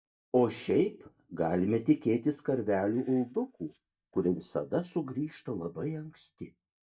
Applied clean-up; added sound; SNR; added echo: neural mask model DeepFilterNet 3.